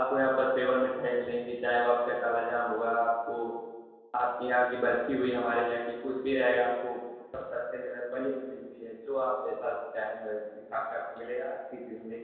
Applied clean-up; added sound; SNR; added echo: none; none; none; reverberation time 1.2 s.